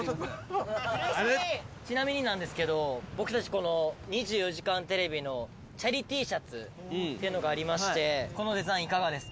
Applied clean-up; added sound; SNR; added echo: none; none; none; none.